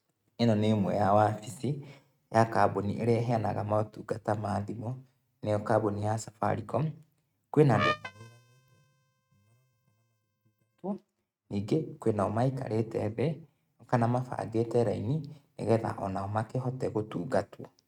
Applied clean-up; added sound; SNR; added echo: neural mask model RNNoise.